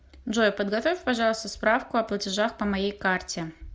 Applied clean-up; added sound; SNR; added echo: none; none; none; none.